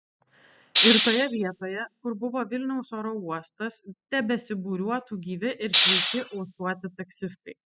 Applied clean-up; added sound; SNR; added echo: classical method spectral subtraction.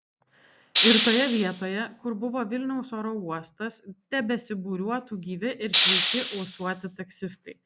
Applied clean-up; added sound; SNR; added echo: none; Hiss; -3 dB; none.